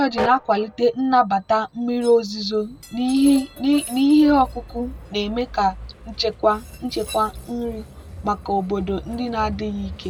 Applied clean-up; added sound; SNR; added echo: none; Train; 15 dB; none.